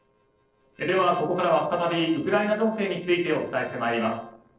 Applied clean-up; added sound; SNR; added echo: neural separator model SepFormer DNS4.